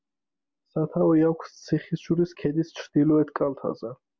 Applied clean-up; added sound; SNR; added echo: none; none; none; none.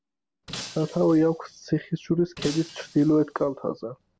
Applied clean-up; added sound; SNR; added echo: none; Shatter; 18 dB; none.